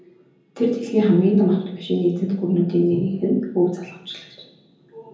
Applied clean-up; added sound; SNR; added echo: none; none; none; reverberation time 0.7 s.